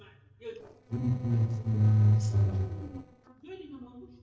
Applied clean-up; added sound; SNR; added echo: neural separator model SepFormer DNS4.